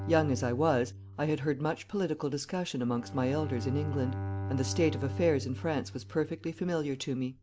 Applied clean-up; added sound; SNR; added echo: none; Bowed string instrument; 8 dB; none.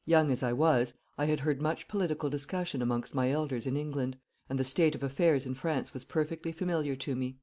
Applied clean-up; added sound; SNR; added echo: none; none; none; none.